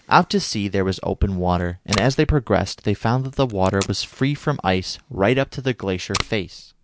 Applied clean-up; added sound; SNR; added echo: none; Packing tape, duct tape; 15 dB; none.